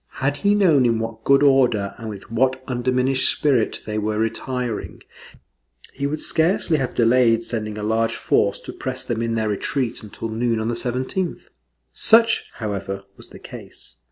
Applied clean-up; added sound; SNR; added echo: none; none; none; none.